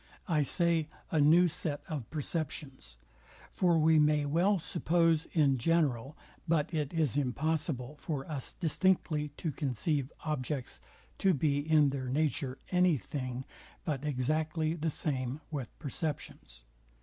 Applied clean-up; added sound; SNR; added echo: none; none; none; none.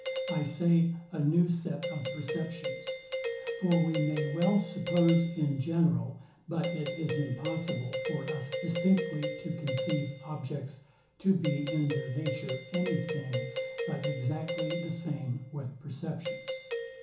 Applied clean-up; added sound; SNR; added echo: none; Doorbell; 5 dB; reverberation time 0.8 s.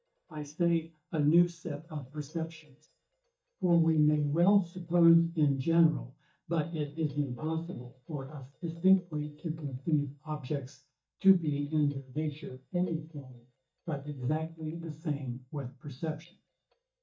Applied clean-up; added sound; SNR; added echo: neural mask model DeepFilterNet 3.